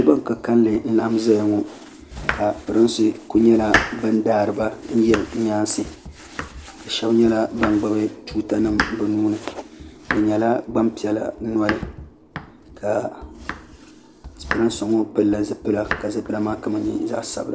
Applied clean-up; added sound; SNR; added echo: none; Domestic sounds, home sounds; 11 dB; none.